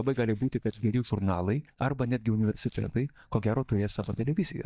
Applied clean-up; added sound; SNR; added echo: neural mask model DeepFilterNet 3.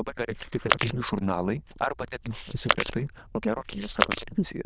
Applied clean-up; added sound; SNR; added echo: neural diffusion model UNIVERSE++.